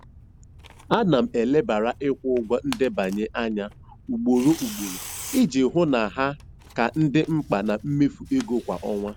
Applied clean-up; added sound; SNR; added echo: none; Tearing; 18 dB; none.